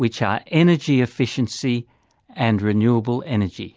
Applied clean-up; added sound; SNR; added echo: none; none; none; none.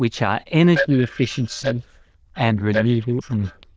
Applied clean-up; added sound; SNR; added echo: neural diffusion model UNIVERSE++.